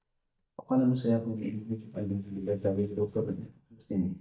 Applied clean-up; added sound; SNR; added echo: neural mask model DeepFilterNet 3.